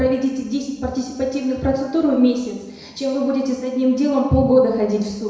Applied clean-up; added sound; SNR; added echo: none; none; none; reverberation time 1.0 s.